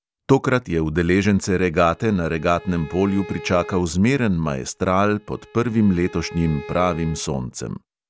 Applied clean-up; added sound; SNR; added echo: none; Bowed string instrument; 19 dB; none.